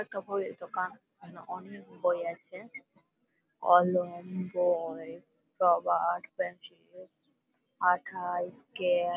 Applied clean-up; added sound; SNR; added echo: none; Chirp, tweet; 20 dB; none.